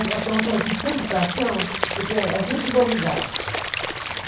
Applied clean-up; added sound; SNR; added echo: none; Stream / Liquid; 3 dB; reverberation time 0.6 s.